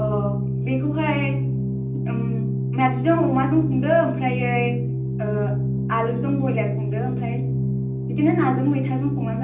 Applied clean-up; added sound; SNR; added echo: none; Organ; -1 dB; reverberation time 0.6 s.